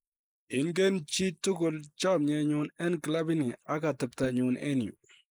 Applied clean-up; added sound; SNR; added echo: neural mask model Resemble Enhance denoiser.